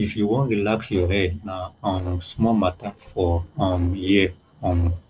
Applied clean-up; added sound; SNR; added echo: neural separator model SepFormer DNS4.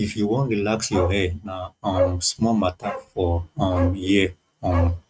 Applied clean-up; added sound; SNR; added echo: neural mask model RNNoise.